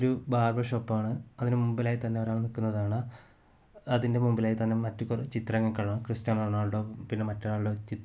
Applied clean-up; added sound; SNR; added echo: none; none; none; none.